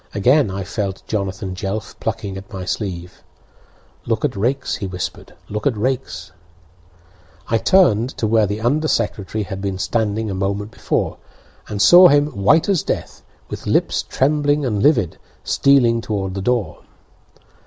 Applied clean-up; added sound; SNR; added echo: none; none; none; none.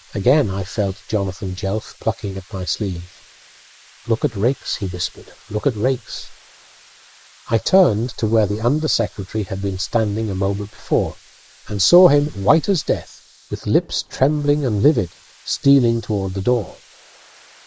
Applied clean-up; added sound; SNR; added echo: neural mask model Resemble Enhance denoiser.